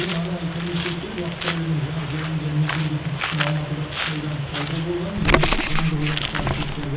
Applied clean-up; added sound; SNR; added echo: none; Bird; 1 dB; reverberation time 0.7 s.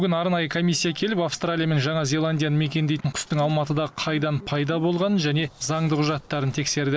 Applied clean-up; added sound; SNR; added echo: none; none; none; none.